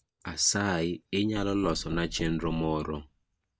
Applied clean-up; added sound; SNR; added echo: neural mask model DeepFilterNet 3.